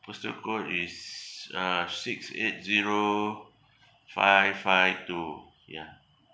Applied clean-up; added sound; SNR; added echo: none; none; none; none.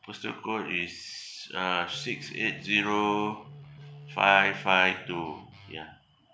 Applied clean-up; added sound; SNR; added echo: none; Guitar; 17 dB; none.